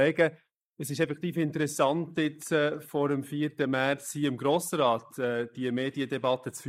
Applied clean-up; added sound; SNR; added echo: neural mask model Resemble Enhance denoiser.